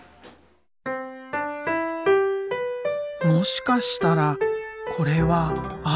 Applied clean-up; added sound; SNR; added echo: none; none; none; none.